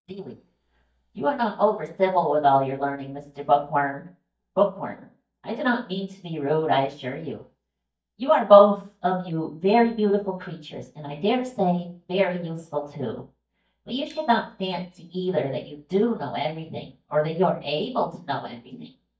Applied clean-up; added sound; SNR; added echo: neural mask model DeepFilterNet 3.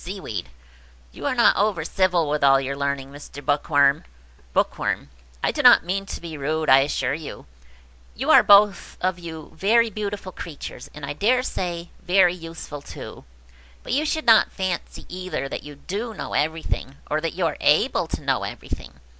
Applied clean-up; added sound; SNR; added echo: none; none; none; none.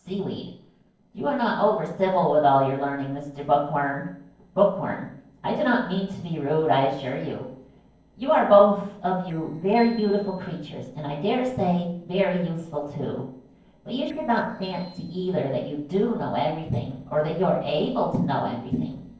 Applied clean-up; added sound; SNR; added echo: neural separator model SepFormer DNS4.